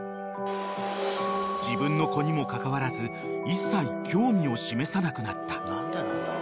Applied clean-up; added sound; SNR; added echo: none; none; none; none.